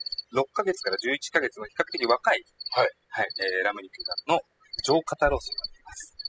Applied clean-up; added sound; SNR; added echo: classical method spectral subtraction.